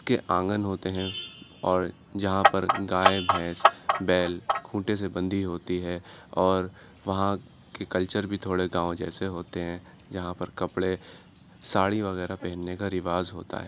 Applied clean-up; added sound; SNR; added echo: none; Clock; -4 dB; none.